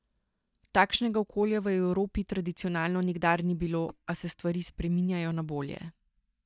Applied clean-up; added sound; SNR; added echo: neural mask model DeepFilterNet 3.